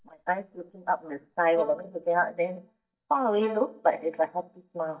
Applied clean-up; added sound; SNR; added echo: neural mask model DeepFilterNet 3.